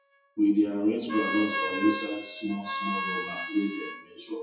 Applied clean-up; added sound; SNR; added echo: classical method WPE with log-MMSE.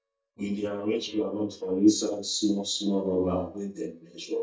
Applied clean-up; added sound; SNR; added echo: neural mask model DeepFilterNet 3.